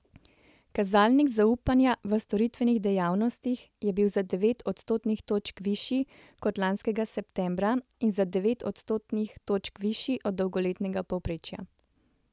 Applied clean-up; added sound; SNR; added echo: none; none; none; none.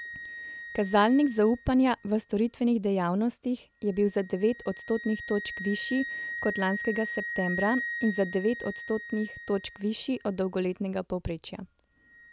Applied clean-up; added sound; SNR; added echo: none; Wind instrument, woodwind instrument; 11 dB; none.